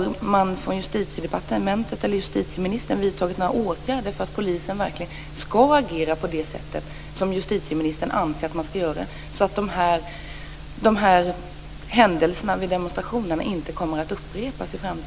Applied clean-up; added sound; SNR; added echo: none; none; none; none.